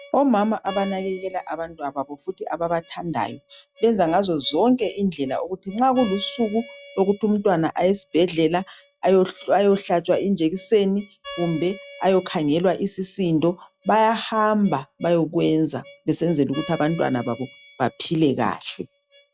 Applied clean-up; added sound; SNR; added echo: classical method log-MMSE.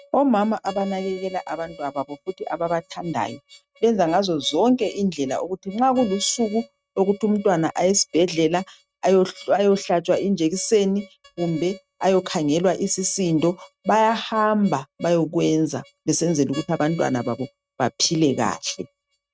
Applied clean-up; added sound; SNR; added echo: neural mask model RNNoise.